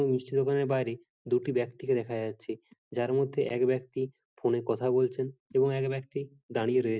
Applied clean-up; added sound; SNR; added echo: none; none; none; none.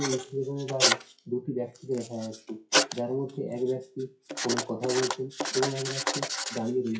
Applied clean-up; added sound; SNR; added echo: classical method WPE with log-MMSE.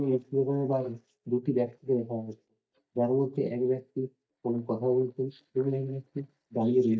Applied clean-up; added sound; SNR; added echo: neural mask model DeepFilterNet 3.